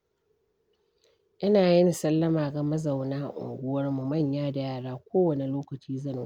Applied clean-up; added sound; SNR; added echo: none; none; none; none.